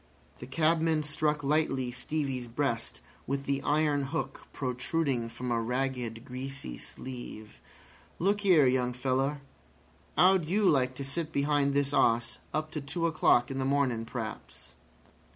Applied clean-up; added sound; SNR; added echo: none; none; none; none.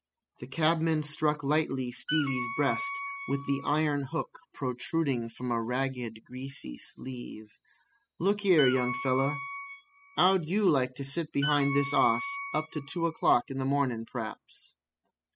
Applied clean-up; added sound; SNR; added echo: classical method spectral subtraction.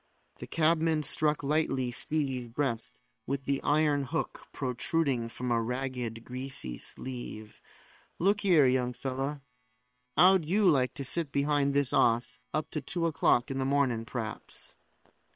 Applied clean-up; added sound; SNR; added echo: neural separator model SepFormer WHAM!.